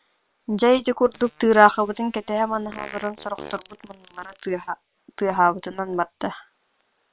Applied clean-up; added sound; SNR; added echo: neural separator model SepFormer WHAM!.